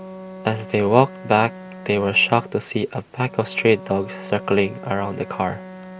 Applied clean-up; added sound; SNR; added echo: none; Bowed string instrument; 16 dB; none.